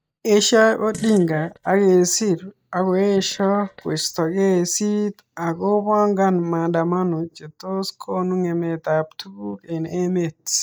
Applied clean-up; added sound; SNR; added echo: neural mask model DeepFilterNet 3.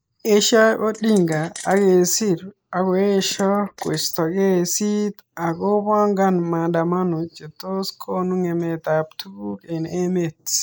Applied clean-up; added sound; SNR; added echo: neural mask model Resemble Enhance denoiser.